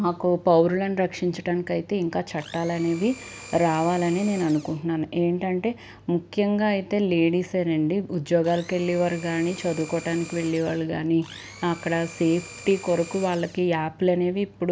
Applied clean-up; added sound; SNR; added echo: none; Domestic sounds, home sounds; 18 dB; none.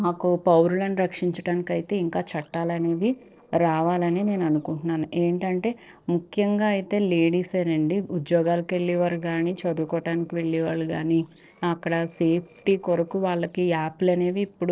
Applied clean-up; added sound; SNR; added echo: neural separator model SepFormer DNS4.